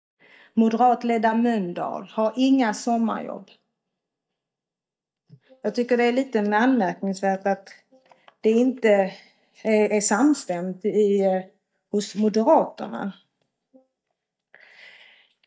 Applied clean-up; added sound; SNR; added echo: neural mask model DeepFilterNet 3.